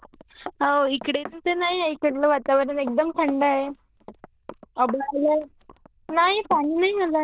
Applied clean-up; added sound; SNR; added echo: neural diffusion model UNIVERSE++.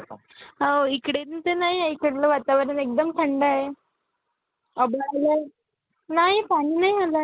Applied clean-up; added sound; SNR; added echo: none; none; none; none.